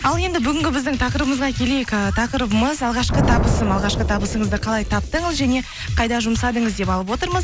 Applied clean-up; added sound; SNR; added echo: none; Thunder; 7 dB; none.